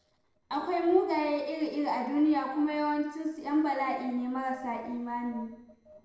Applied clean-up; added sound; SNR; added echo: neural separator model SepFormer DNS4.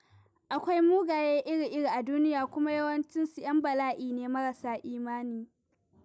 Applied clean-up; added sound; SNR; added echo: none; none; none; none.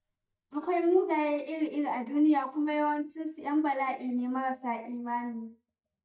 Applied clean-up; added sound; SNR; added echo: neural mask model DeepFilterNet 3.